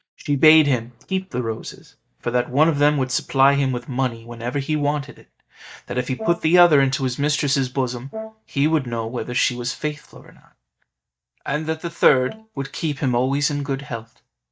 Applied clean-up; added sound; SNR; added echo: neural mask model DeepFilterNet 3.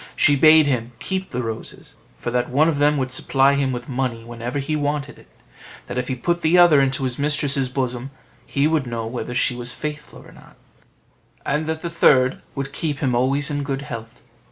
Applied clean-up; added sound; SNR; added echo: none; none; none; none.